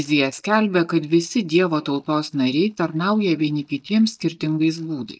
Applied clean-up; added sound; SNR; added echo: neural mask model DeepFilterNet 3.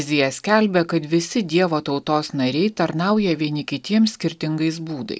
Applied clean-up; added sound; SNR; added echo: none; none; none; none.